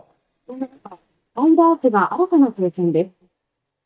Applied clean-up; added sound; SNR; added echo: neural mask model DeepFilterNet 3.